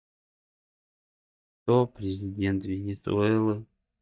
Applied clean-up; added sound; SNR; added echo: neural mask model DeepFilterNet 3.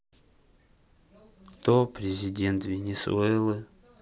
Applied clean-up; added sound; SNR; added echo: none; none; none; none.